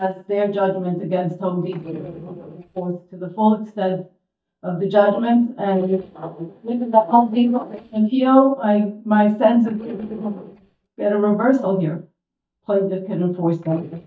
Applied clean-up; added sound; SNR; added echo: neural mask model DeepFilterNet 3.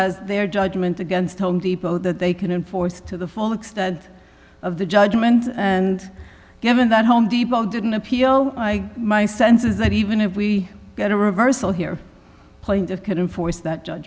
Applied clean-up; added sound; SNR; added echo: none; none; none; none.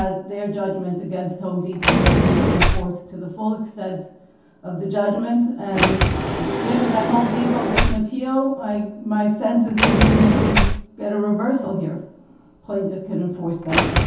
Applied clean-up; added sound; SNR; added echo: none; Sliding door; -1 dB; reverberation time 0.6 s.